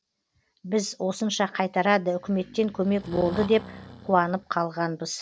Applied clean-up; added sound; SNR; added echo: none; Breathing; 15 dB; none.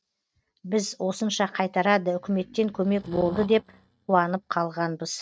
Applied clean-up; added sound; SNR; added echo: neural mask model RNNoise.